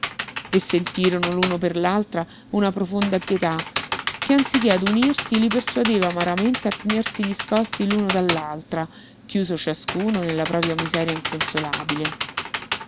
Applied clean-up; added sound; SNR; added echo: none; Computer keyboard; 7 dB; none.